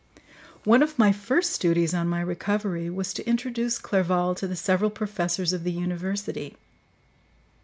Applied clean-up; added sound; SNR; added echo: none; none; none; none.